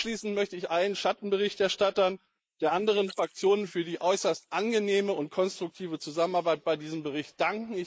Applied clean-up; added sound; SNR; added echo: neural mask model Resemble Enhance denoiser.